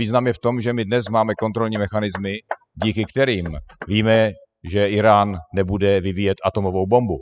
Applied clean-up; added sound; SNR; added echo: classical method spectral subtraction.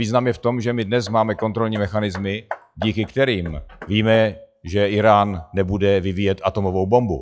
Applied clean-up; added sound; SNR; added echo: classical method log-MMSE.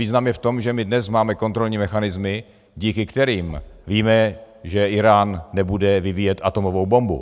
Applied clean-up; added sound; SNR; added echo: none; none; none; none.